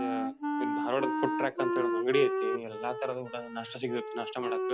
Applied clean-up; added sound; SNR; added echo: none; Wind instrument, woodwind instrument; -1 dB; none.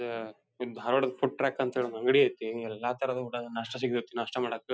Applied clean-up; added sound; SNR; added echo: none; none; none; none.